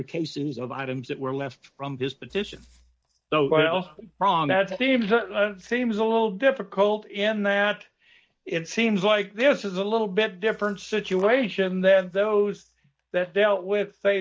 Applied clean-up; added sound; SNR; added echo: neural mask model DeepFilterNet 3.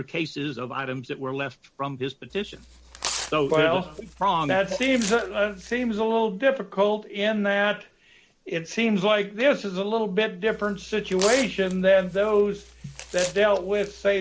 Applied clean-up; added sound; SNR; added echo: none; Tearing; 13 dB; none.